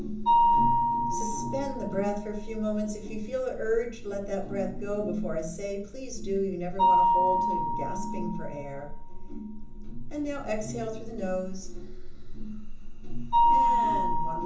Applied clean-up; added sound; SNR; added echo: none; Mallet percussion; -1 dB; reverberation time 0.7 s.